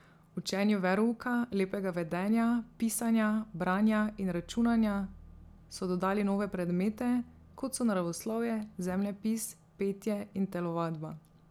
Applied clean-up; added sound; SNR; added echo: none; none; none; none.